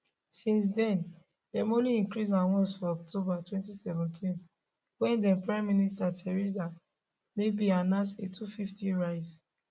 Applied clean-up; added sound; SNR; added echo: none; none; none; none.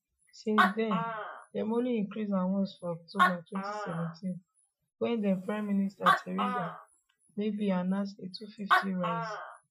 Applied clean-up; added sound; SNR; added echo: classical method Wiener filter.